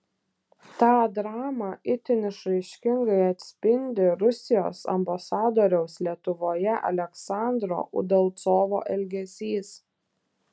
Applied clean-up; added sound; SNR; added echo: none; none; none; none.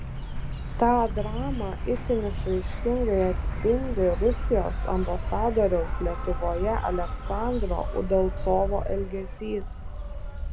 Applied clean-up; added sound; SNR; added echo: none; Insect; 2 dB; none.